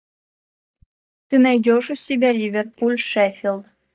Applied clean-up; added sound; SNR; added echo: neural mask model DeepFilterNet 3.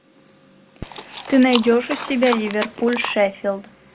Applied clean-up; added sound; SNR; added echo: none; Chewing, mastication; 9 dB; none.